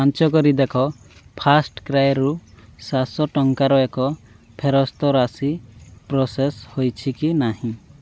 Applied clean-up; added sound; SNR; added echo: none; none; none; none.